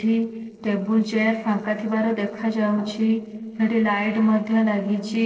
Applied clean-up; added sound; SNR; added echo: neural separator model SepFormer DNS4.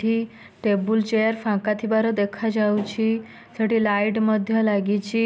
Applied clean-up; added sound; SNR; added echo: none; none; none; none.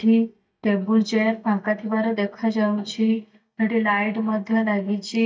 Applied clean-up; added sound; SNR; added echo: neural mask model DeepFilterNet 3.